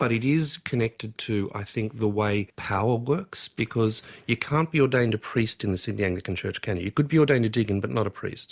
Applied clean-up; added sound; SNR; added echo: none; none; none; none.